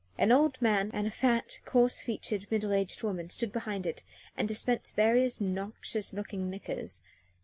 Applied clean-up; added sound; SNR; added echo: none; none; none; none.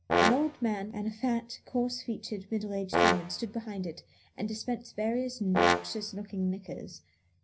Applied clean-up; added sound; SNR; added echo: none; Brass instrument; -1 dB; reverberation time 0.4 s.